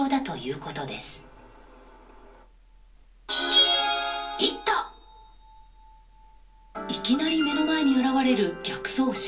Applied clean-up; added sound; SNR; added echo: none; Bell; 1 dB; reverberation time 0.3 s.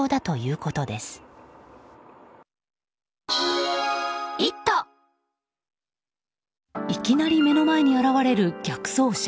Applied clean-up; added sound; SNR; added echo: none; none; none; none.